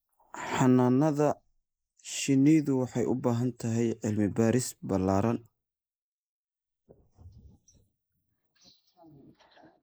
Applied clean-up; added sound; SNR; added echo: neural mask model Resemble Enhance denoiser.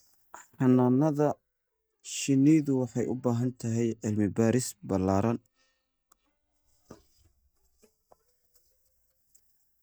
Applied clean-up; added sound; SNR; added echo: neural mask model DeepFilterNet 3.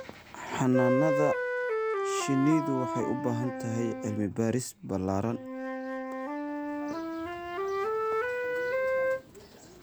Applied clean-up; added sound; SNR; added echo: none; Wind instrument, woodwind instrument; 0 dB; none.